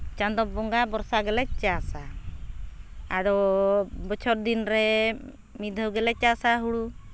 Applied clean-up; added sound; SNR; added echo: none; none; none; none.